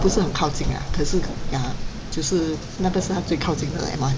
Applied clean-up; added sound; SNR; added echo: none; Thunder; 2 dB; none.